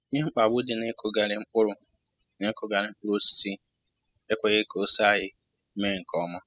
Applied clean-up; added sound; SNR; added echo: classical method spectral subtraction.